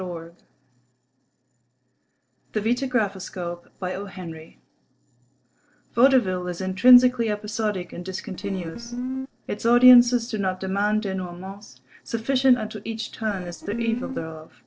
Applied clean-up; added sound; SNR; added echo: neural separator model SepFormer DNS4.